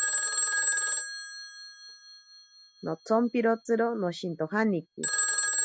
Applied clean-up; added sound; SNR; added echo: none; Telephone; -1 dB; none.